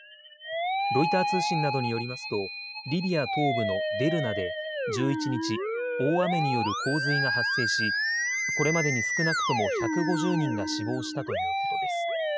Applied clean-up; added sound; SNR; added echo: classical method spectral subtraction.